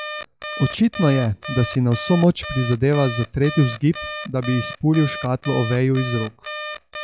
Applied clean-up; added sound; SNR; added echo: classical method log-MMSE.